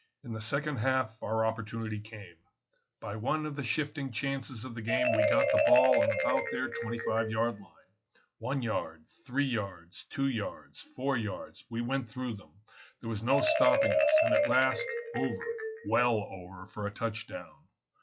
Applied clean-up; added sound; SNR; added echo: classical method log-MMSE.